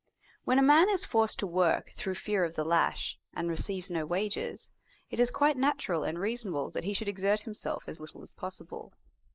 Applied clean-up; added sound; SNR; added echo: neural mask model Resemble Enhance denoiser.